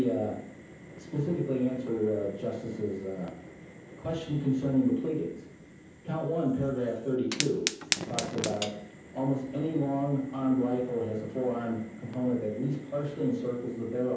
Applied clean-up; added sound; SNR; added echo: none; Fire; 11 dB; reverberation time 0.7 s.